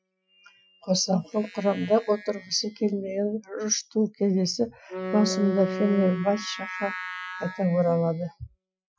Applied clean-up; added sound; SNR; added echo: classical method Wiener filter.